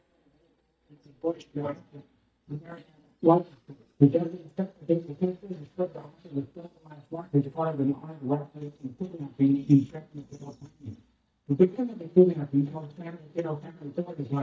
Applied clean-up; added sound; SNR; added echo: neural mask model DeepFilterNet 3.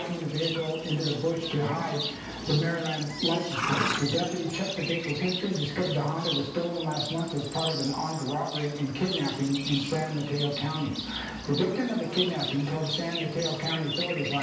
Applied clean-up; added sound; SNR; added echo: none; Livestock, farm animals, working animals; 6 dB; reverberation time 0.9 s.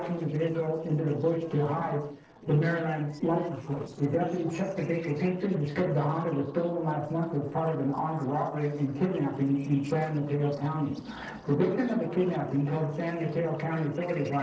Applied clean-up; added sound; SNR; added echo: neural separator model SepFormer DNS4.